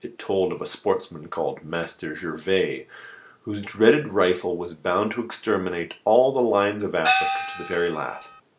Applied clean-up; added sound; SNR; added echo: none; Gong; 1 dB; none.